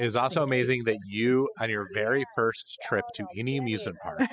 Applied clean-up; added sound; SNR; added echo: classical method spectral subtraction.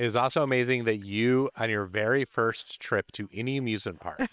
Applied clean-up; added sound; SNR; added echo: neural separator model SepFormer WHAM!.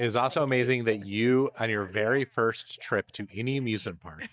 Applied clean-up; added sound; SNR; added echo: neural mask model DeepFilterNet 3.